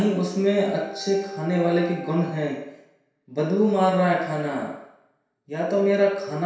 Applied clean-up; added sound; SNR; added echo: none; Wind instrument, woodwind instrument; 19 dB; reverberation time 0.7 s.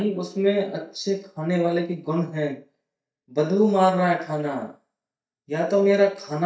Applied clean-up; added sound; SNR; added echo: neural mask model DeepFilterNet 3.